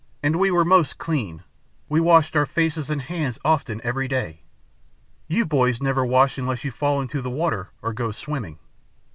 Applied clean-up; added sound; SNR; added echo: none; none; none; none.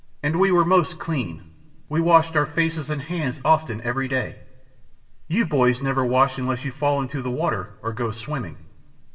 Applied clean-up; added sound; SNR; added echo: none; none; none; reverberation time 0.7 s.